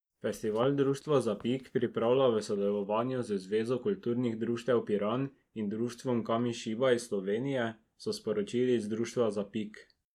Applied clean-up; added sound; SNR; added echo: neural mask model DeepFilterNet 3.